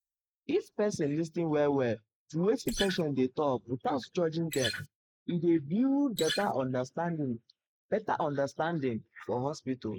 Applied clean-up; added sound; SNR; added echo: neural mask model Resemble Enhance denoiser.